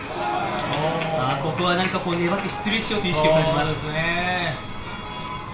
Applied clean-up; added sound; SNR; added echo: none; Car passing by; 15 dB; reverberation time 0.4 s.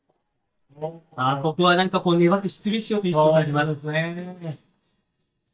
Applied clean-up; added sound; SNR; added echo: neural mask model DeepFilterNet 3.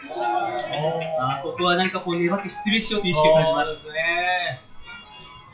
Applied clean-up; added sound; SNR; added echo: classical method WPE with log-MMSE.